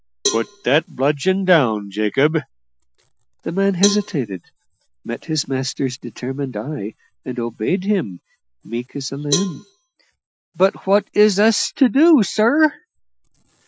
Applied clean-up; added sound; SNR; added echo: classical method Wiener filter.